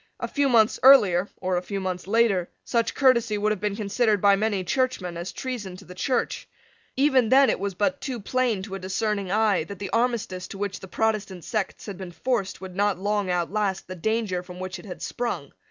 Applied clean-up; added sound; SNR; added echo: none; none; none; none.